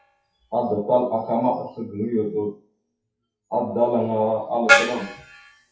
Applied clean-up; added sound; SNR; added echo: classical method WPE with log-MMSE.